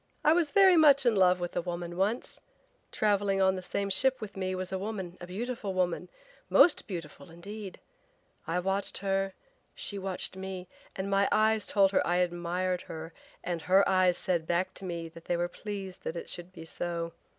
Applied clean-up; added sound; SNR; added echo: none; none; none; none.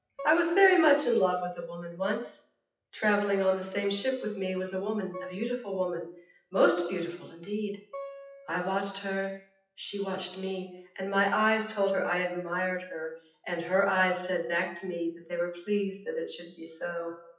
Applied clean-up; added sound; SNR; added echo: classical method WPE with log-MMSE.